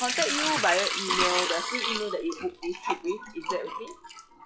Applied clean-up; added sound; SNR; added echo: classical method log-MMSE.